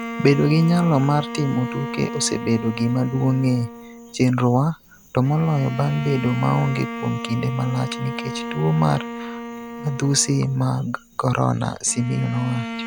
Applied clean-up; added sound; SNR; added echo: none; Bowed string instrument; 11 dB; none.